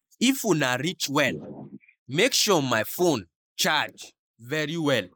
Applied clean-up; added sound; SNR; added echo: neural mask model Resemble Enhance denoiser.